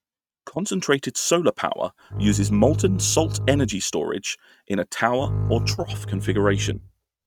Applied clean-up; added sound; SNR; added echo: neural mask model RNNoise.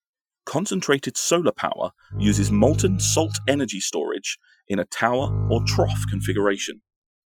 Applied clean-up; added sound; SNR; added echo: classical method Wiener filter.